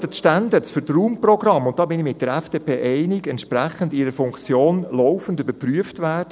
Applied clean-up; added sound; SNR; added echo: none; none; none; none.